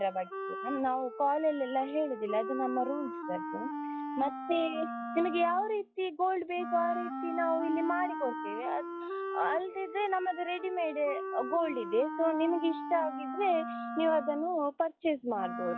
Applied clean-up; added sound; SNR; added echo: classical method log-MMSE.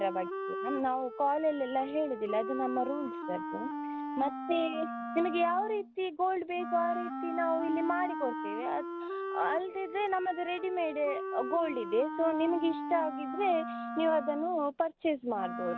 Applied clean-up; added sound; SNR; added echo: none; Wind instrument, woodwind instrument; 6 dB; none.